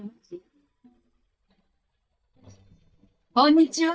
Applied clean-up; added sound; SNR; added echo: neural mask model DeepFilterNet 3.